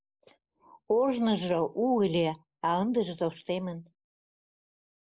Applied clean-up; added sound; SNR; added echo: neural mask model Resemble Enhance denoiser.